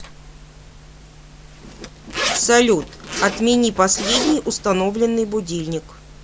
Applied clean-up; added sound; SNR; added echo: none; Zipper (clothing); 10 dB; none.